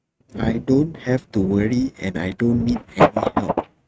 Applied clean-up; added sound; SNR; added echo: neural mask model RNNoise.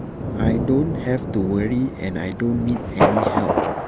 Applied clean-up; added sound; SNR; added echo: none; Thunder; 0 dB; none.